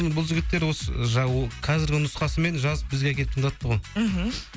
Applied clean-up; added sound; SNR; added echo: none; none; none; none.